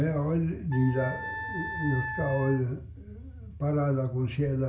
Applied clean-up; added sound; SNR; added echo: none; Wind instrument, woodwind instrument; 8 dB; reverberation time 0.3 s.